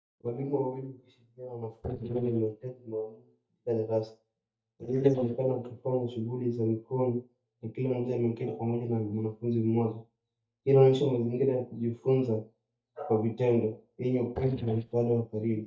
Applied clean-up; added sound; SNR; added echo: neural mask model DeepFilterNet 3.